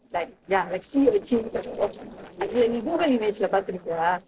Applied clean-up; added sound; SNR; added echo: neural separator model SepFormer DNS4.